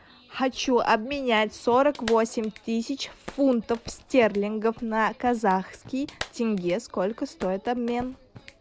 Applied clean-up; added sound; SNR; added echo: none; Clapping; 19 dB; none.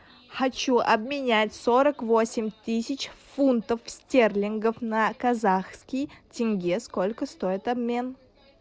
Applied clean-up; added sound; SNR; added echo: none; none; none; none.